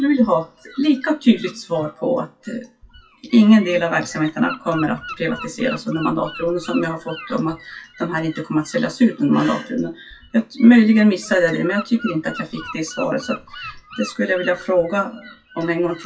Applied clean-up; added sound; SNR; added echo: classical method WPE with log-MMSE.